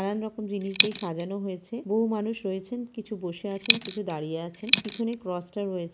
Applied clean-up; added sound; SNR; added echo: neural mask model Resemble Enhance denoiser.